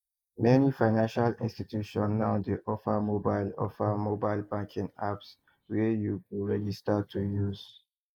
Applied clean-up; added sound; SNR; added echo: neural mask model Resemble Enhance denoiser.